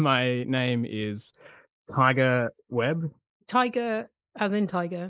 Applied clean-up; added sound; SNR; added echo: neural mask model Resemble Enhance denoiser.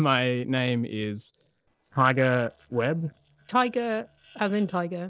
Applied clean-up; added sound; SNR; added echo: neural separator model SepFormer DNS4.